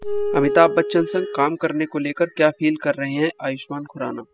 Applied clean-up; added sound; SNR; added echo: classical method spectral subtraction.